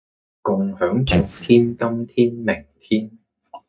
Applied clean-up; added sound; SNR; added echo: neural mask model DeepFilterNet 3.